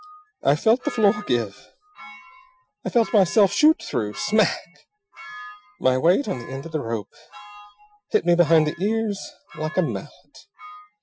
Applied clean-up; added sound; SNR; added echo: classical method Wiener filter.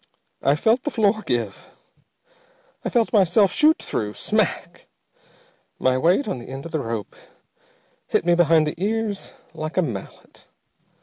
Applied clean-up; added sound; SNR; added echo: none; none; none; none.